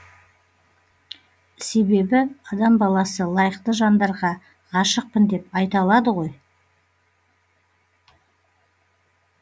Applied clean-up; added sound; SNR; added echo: none; none; none; none.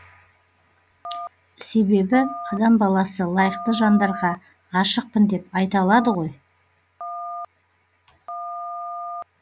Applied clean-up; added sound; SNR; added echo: none; Telephone; 12 dB; none.